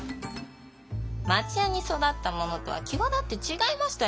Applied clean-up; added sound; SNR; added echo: none; none; none; none.